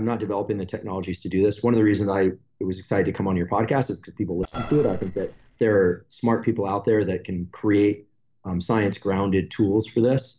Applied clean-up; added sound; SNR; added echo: neural separator model SepFormer DNS4.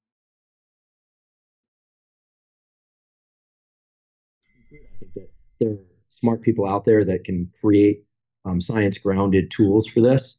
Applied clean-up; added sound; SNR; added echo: neural mask model DeepFilterNet 3.